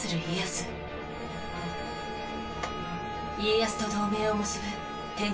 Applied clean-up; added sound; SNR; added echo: none; none; none; reverberation time 0.2 s.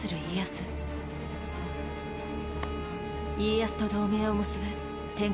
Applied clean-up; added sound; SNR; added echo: none; none; none; none.